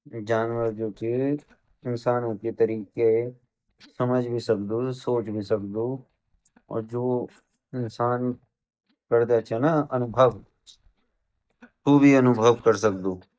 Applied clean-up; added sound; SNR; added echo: neural mask model DeepFilterNet 3.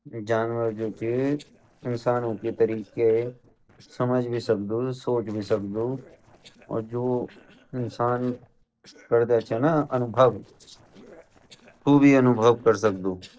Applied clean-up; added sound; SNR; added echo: neural separator model SepFormer DNS4.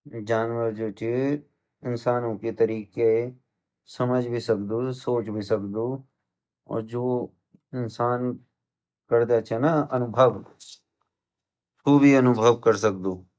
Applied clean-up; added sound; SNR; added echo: none; none; none; none.